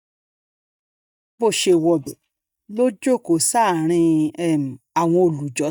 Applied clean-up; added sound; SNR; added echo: neural mask model DeepFilterNet 3.